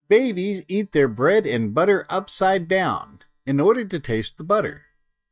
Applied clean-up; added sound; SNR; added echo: neural mask model DeepFilterNet 3.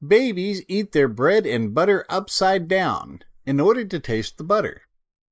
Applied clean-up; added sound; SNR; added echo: neural mask model Resemble Enhance denoiser.